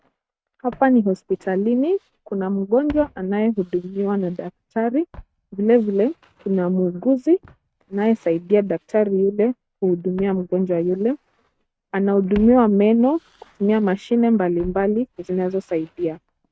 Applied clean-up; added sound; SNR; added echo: neural mask model RNNoise.